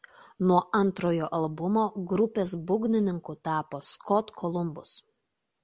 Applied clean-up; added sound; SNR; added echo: none; none; none; none.